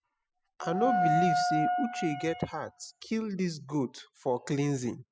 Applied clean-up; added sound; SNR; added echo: classical method spectral subtraction.